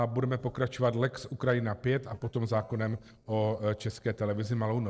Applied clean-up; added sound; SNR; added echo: neural separator model SepFormer DNS4.